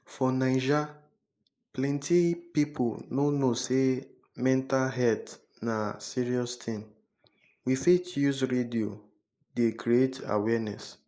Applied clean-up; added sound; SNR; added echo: neural mask model Resemble Enhance denoiser.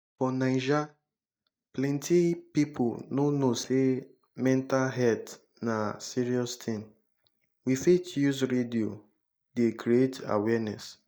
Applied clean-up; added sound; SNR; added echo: neural mask model DeepFilterNet 3.